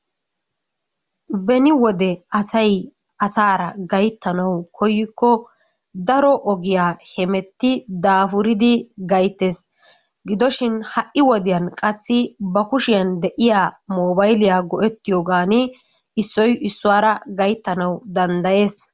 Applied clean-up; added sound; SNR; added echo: none; none; none; none.